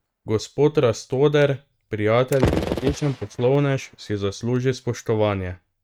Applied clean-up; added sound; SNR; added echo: neural mask model RNNoise.